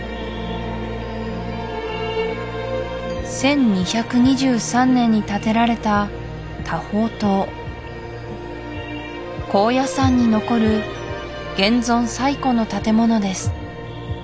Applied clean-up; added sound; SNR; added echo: none; none; none; none.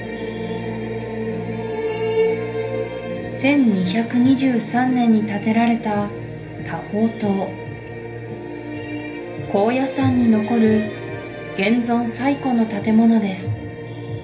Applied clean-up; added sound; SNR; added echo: none; none; none; reverberation time 0.3 s.